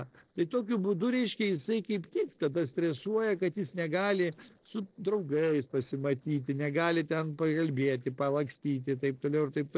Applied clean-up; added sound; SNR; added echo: neural separator model SepFormer DNS4.